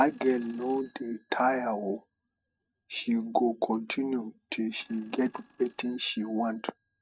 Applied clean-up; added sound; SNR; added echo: neural mask model RNNoise.